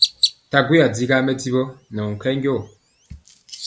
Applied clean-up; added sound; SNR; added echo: none; Chirp, tweet; 7 dB; none.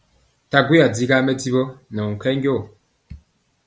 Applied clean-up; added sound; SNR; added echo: none; none; none; none.